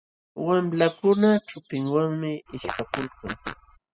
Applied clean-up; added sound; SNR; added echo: classical method spectral subtraction.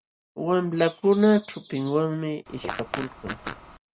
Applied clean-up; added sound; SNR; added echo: none; Fart; 10 dB; none.